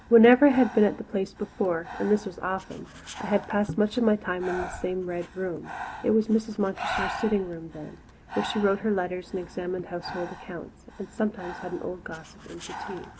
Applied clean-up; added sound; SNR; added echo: none; Breathing; 13 dB; none.